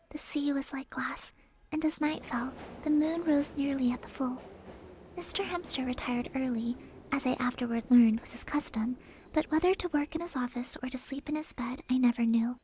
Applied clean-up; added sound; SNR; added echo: none; Subway, metro, underground; 20 dB; none.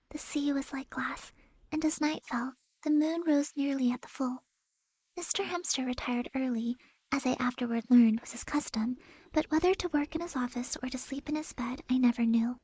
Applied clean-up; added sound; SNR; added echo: neural mask model Resemble Enhance denoiser.